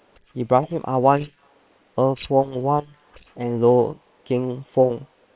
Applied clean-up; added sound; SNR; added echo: neural separator model SepFormer WHAM!.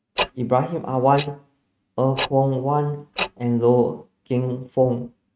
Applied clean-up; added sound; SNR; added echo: neural mask model RNNoise.